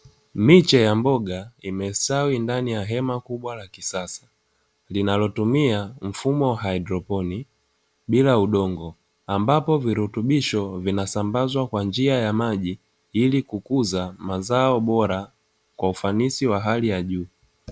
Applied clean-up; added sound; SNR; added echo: none; none; none; none.